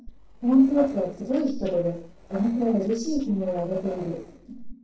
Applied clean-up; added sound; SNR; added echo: neural separator model SepFormer DNS4.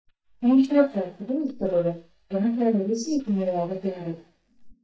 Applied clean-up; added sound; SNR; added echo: neural mask model DeepFilterNet 3.